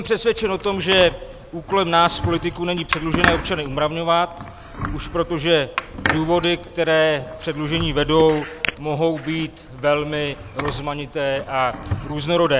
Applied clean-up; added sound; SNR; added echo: none; Squeak; 5 dB; none.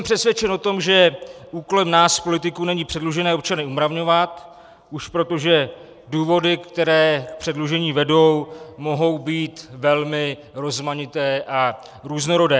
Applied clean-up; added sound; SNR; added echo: none; none; none; none.